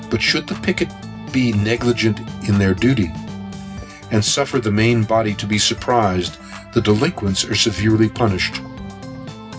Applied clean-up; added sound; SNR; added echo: none; Organ; 14 dB; reverberation time 0.4 s.